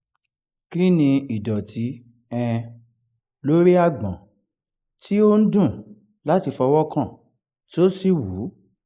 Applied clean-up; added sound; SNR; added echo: neural mask model Resemble Enhance denoiser.